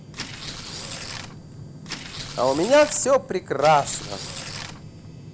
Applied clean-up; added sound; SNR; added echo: none; Tearing; 12 dB; none.